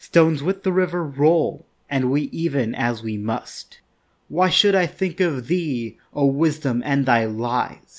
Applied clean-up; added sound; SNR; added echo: none; none; none; none.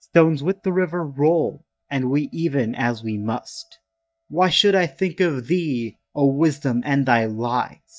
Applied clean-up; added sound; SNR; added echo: neural mask model DeepFilterNet 3.